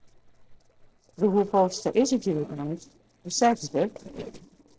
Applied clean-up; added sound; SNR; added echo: neural separator model SepFormer DNS4.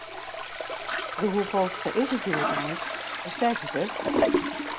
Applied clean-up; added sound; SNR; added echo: none; Toilet flush; -1 dB; none.